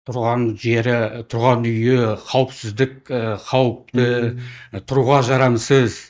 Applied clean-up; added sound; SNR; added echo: neural mask model DeepFilterNet 3.